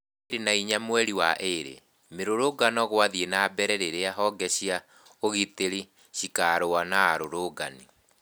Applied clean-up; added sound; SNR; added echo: none; none; none; none.